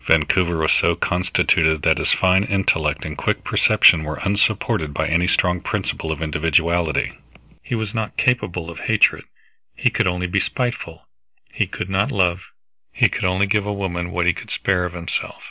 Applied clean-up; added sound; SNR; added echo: none; none; none; none.